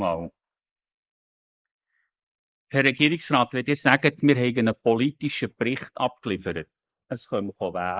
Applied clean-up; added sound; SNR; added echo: neural mask model Resemble Enhance denoiser.